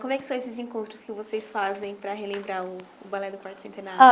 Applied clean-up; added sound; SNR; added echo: none; none; none; none.